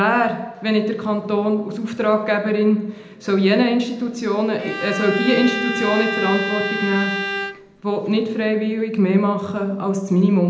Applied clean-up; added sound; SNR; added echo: none; Bowed string instrument; 6 dB; reverberation time 0.8 s.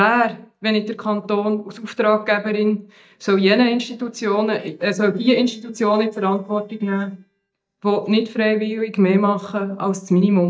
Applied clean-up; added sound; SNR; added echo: neural mask model DeepFilterNet 3.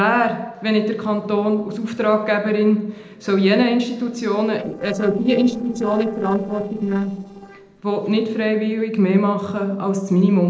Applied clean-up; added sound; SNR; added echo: neural separator model SepFormer DNS4.